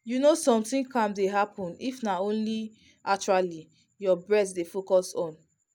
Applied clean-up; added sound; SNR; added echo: none; none; none; none.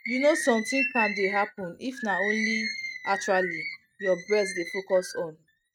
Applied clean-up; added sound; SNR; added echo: neural mask model RNNoise.